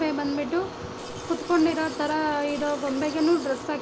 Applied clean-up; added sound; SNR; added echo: none; Liquid; 19 dB; none.